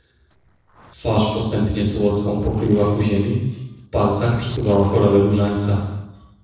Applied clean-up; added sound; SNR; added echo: neural separator model SepFormer DNS4.